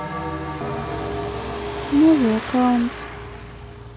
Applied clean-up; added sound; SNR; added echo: none; Truck + Bell; 7 dB; none.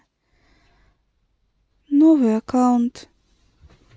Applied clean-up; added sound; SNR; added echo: none; none; none; none.